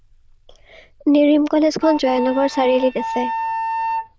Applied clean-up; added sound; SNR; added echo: neural diffusion model UNIVERSE++.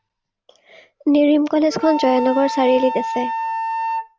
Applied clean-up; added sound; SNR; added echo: none; Wind instrument, woodwind instrument; 7 dB; none.